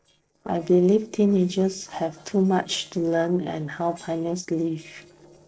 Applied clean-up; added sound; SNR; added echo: neural separator model SepFormer DNS4.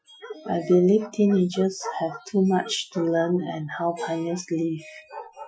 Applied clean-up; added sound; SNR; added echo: classical method Wiener filter.